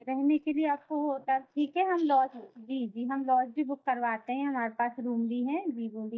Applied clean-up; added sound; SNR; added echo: neural mask model DeepFilterNet 3.